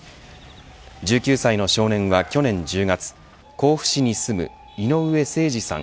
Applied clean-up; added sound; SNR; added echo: none; none; none; none.